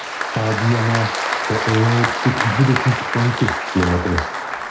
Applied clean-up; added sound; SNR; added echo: none; Applause; 3 dB; reverberation time 0.5 s.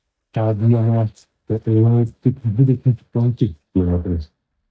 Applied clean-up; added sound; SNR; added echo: neural mask model DeepFilterNet 3.